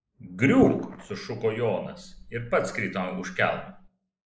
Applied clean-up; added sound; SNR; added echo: neural mask model Resemble Enhance denoiser.